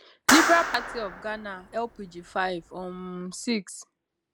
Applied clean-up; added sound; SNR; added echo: none; Clapping; 1 dB; none.